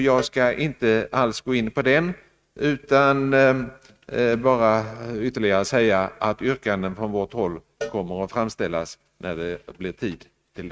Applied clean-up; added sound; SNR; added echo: neural mask model RNNoise.